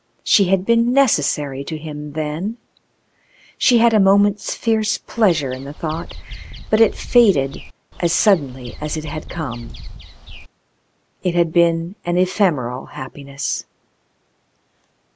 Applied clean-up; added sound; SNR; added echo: none; Bird vocalization, bird call, bird song; 13 dB; none.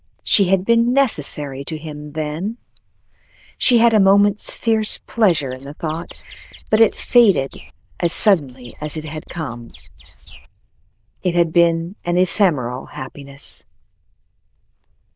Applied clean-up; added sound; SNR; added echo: neural diffusion model UNIVERSE++.